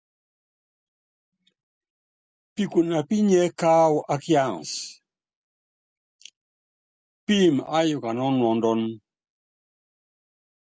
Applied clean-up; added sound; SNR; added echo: none; none; none; none.